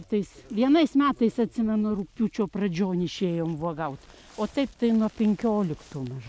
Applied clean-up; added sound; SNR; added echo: none; none; none; none.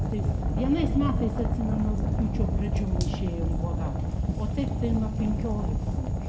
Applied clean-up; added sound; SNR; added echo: none; Fire; -4 dB; reverberation time 0.9 s.